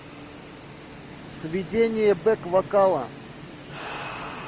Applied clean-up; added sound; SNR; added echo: none; none; none; none.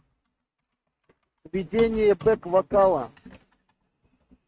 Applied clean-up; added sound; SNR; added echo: neural mask model RNNoise.